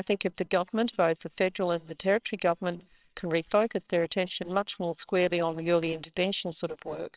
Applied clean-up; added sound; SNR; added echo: neural separator model SepFormer WHAMR!.